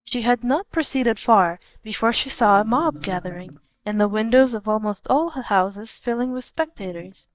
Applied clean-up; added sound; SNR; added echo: neural mask model DeepFilterNet 3.